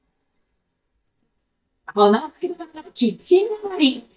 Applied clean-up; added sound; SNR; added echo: neural mask model DeepFilterNet 3.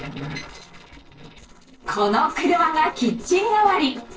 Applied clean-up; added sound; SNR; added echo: neural separator model SepFormer DNS4.